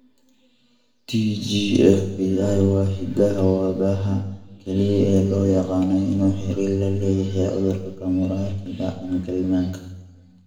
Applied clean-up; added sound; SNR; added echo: none; none; none; reverberation time 0.9 s.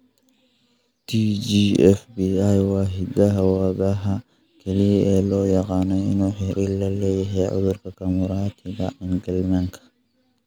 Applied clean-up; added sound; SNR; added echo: none; none; none; none.